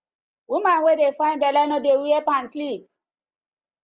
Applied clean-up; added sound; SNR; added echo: none; none; none; none.